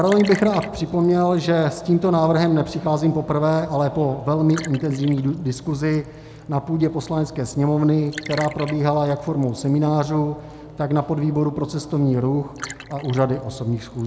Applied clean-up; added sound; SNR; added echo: none; Liquid; 19 dB; none.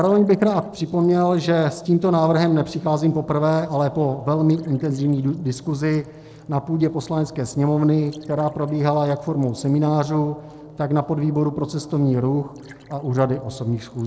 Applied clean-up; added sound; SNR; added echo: neural separator model SepFormer DNS4.